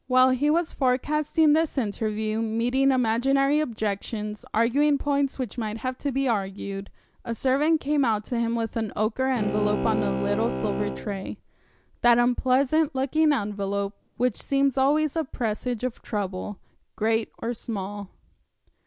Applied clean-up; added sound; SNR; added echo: none; Bowed string instrument; 5 dB; none.